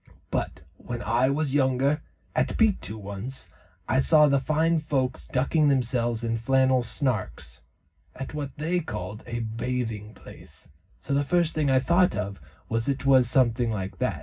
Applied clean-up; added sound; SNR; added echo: none; none; none; reverberation time 0.4 s.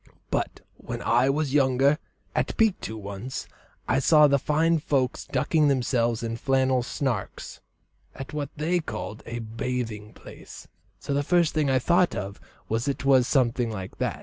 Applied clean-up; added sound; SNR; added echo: none; none; none; none.